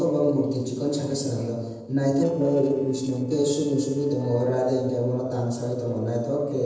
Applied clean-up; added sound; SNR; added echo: neural separator model SepFormer DNS4.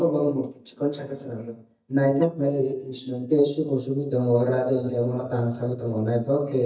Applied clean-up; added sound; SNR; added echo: neural mask model DeepFilterNet 3.